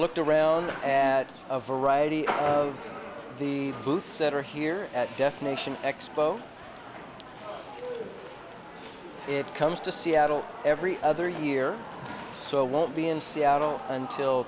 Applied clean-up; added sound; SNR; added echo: none; none; none; none.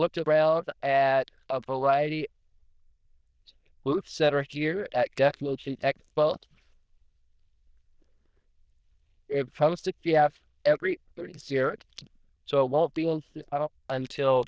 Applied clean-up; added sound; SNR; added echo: neural diffusion model UNIVERSE++.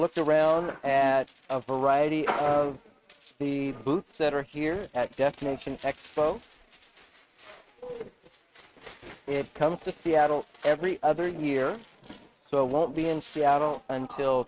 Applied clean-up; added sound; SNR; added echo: neural mask model RNNoise.